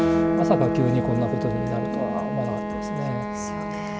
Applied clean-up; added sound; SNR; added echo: none; Guitar + Wind instrument, woodwind instrument; -1 dB; none.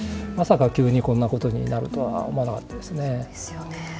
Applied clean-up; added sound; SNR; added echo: none; none; none; none.